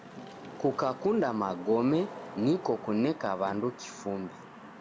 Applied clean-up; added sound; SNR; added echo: none; Wind / Rain; 14 dB; none.